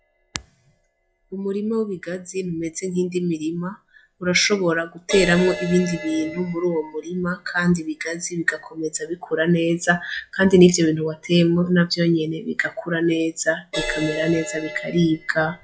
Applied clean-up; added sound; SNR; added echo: classical method log-MMSE.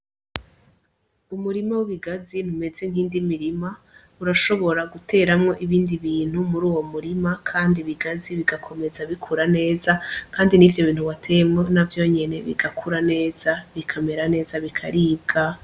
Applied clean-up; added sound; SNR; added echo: none; none; none; none.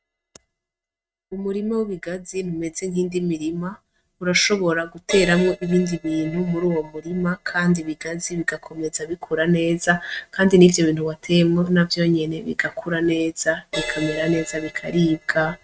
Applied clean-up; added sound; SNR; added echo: neural mask model RNNoise.